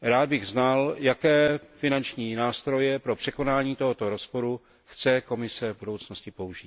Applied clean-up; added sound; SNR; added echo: none; none; none; none.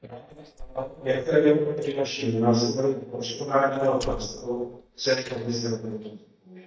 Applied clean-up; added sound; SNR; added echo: neural mask model DeepFilterNet 3.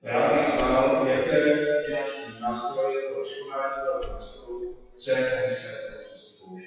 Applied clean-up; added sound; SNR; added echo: classical method WPE with log-MMSE.